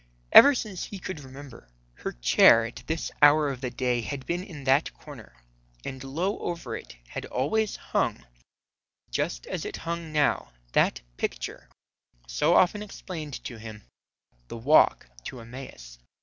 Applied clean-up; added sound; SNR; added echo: none; none; none; none.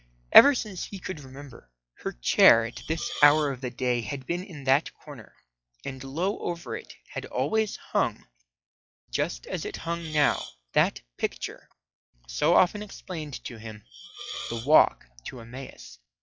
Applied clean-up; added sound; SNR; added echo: classical method log-MMSE.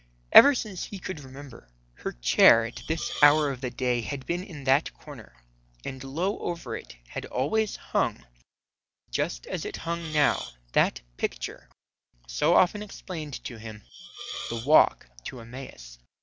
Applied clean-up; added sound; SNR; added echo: none; Hiss; 11 dB; none.